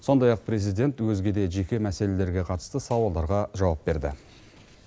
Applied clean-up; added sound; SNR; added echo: none; none; none; none.